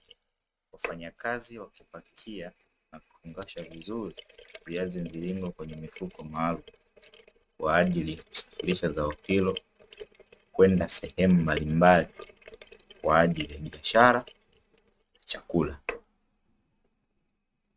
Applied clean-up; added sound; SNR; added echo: neural mask model RNNoise.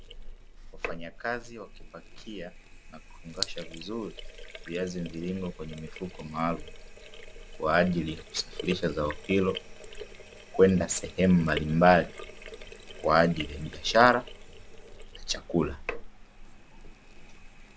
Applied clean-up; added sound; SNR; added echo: none; Sink (filling or washing); 12 dB; none.